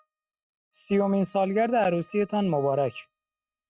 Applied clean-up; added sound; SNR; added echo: neural mask model RNNoise.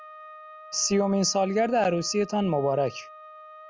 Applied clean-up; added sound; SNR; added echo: none; Wind instrument, woodwind instrument; 18 dB; none.